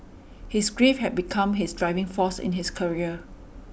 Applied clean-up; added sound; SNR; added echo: none; none; none; none.